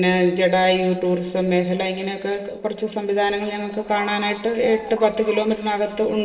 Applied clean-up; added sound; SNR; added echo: neural separator model SepFormer DNS4.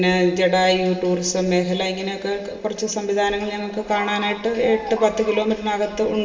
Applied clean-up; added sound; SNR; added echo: none; Bird vocalization, bird call, bird song; 16 dB; reverberation time 1.6 s.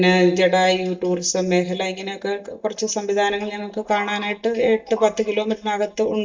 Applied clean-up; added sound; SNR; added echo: neural mask model DeepFilterNet 3.